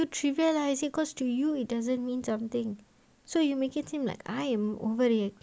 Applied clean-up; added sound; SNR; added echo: none; none; none; none.